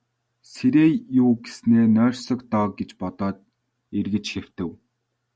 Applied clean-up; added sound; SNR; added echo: none; none; none; none.